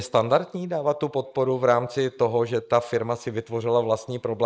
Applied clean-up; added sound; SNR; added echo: neural mask model Resemble Enhance denoiser.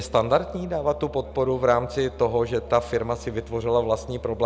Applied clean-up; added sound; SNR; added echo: none; Musical instrument; 17 dB; none.